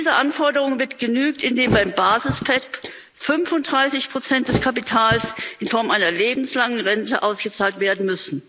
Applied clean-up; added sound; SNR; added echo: none; Thump, thud; 10 dB; none.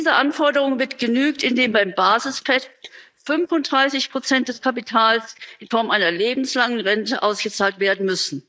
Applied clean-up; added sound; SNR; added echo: neural mask model DeepFilterNet 3.